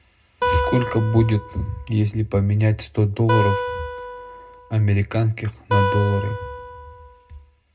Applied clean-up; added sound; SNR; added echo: none; Acoustic guitar; 5 dB; reverberation time 0.2 s.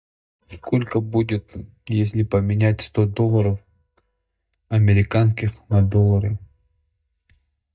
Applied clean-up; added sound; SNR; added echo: neural mask model DeepFilterNet 3.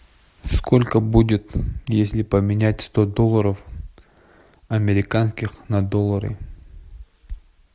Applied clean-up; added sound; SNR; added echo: none; none; none; none.